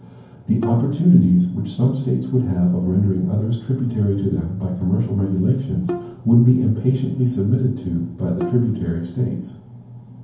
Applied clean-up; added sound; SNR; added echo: none; Bowed string instrument; 15 dB; reverberation time 0.9 s.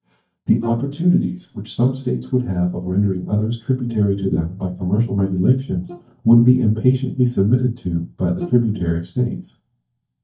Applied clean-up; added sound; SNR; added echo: neural mask model DeepFilterNet 3.